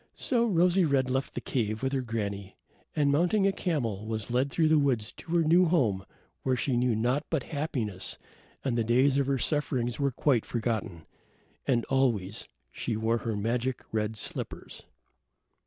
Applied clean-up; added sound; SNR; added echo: none; none; none; none.